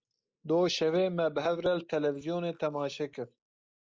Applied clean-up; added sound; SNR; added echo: neural mask model Resemble Enhance denoiser.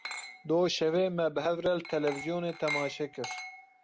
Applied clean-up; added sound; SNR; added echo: none; Glass; 11 dB; none.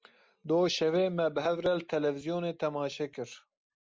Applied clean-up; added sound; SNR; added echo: none; none; none; none.